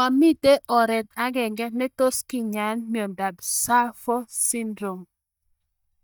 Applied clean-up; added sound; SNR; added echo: neural mask model DeepFilterNet 3.